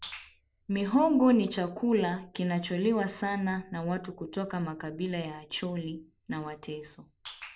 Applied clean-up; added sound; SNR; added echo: none; none; none; none.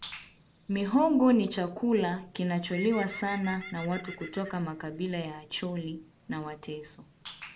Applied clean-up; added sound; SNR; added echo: none; Bird; 19 dB; none.